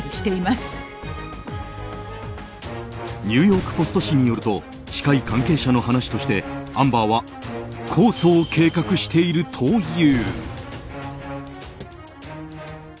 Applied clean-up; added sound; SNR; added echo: none; Boom; 14 dB; none.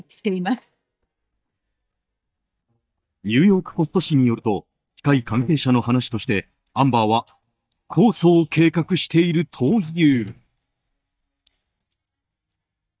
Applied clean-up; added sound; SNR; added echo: neural mask model DeepFilterNet 3.